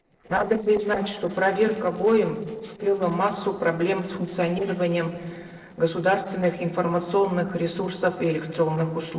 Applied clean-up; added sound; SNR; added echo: neural separator model SepFormer DNS4.